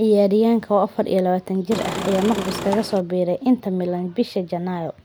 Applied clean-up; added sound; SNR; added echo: none; Engine / Car; 8 dB; none.